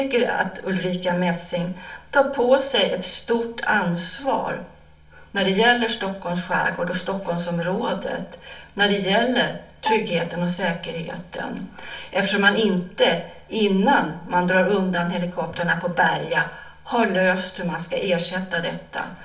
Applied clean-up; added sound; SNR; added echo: none; Bowed string instrument; 10 dB; reverberation time 0.4 s.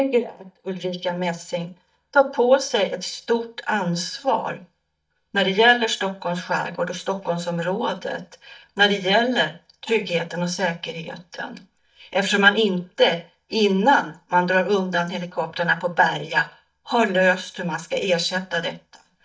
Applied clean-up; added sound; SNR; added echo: neural mask model DeepFilterNet 3.